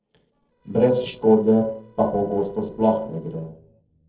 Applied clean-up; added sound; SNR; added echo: neural separator model SepFormer DNS4.